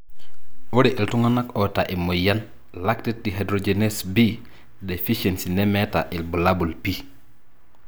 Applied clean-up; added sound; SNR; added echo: none; none; none; none.